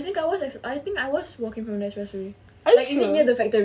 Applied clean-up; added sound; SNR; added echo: none; none; none; none.